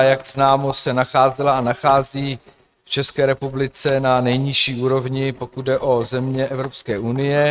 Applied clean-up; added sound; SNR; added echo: neural mask model RNNoise.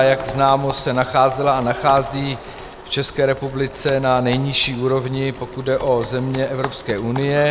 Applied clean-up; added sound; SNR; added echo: none; Computer keyboard + Mechanisms; 15 dB; none.